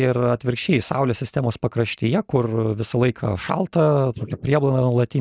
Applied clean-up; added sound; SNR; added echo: neural mask model Resemble Enhance denoiser.